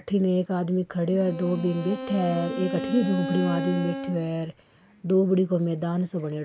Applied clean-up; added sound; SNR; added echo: none; Bowed string instrument; 8 dB; none.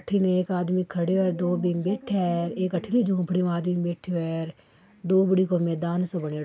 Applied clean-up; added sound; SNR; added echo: none; none; none; none.